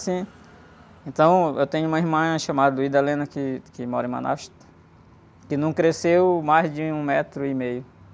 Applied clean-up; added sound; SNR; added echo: none; none; none; none.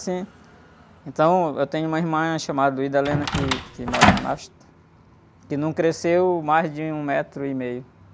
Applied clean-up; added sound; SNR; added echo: none; Door; -3 dB; none.